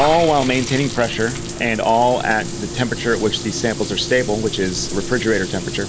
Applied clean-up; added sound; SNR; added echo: none; Bathtub (filling or washing) / Water; 11 dB; none.